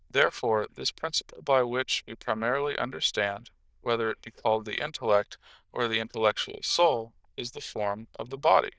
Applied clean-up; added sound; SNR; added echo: neural diffusion model UNIVERSE++.